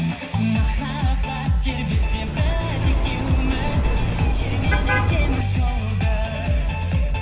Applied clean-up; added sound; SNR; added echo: none; Car passing by; 5 dB; reverberation time 2.0 s.